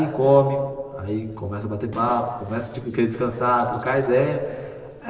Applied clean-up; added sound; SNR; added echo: neural separator model SepFormer DNS4.